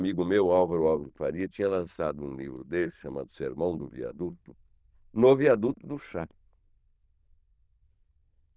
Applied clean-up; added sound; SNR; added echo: neural diffusion model UNIVERSE++.